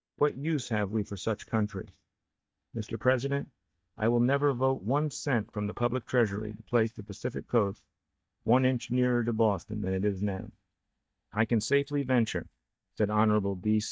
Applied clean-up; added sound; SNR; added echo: neural mask model DeepFilterNet 3.